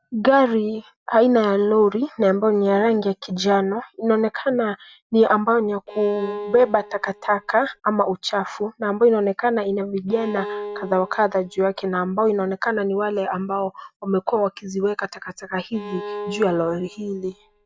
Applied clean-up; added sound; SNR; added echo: none; Bowed string instrument; 14 dB; none.